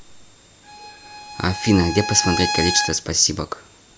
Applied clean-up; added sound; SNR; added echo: none; Bowed string instrument; 6 dB; none.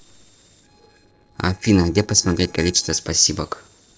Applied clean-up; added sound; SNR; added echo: neural separator model SepFormer DNS4.